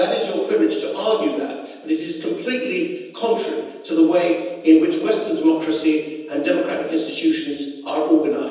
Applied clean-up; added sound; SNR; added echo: none; none; none; reverberation time 1.1 s.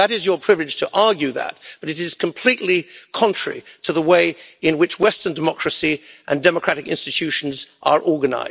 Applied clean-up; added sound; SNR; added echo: none; none; none; none.